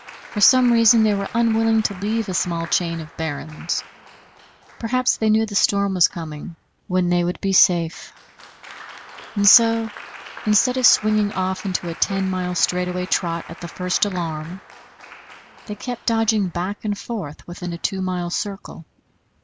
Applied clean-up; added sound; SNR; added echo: none; Applause + Wind instrument, woodwind instrument; 19 dB; none.